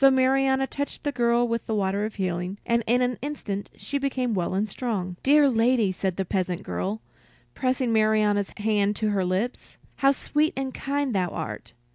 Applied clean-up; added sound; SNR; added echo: none; none; none; none.